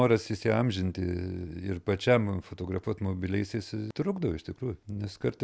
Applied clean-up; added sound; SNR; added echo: none; none; none; none.